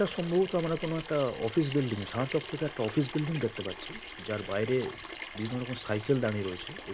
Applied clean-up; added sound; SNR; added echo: none; Sink (filling or washing) / Water tap, faucet; 12 dB; none.